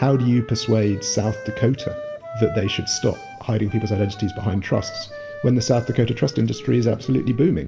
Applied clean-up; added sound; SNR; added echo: none; Wind instrument, woodwind instrument; 15 dB; reverberation time 1.6 s.